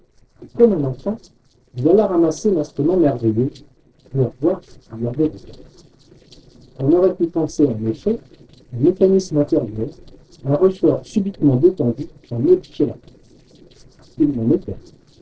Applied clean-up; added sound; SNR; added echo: neural separator model SepFormer DNS4.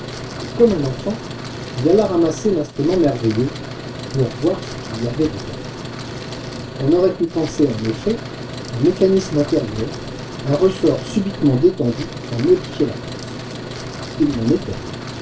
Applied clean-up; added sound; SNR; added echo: none; Truck; 9 dB; reverberation time 0.2 s.